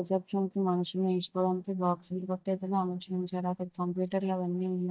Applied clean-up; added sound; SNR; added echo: neural mask model DeepFilterNet 3.